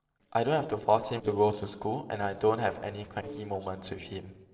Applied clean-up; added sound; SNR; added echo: neural separator model SepFormer DNS4.